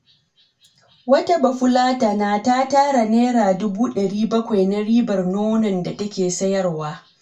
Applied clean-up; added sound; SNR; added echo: none; none; none; reverberation time 0.2 s.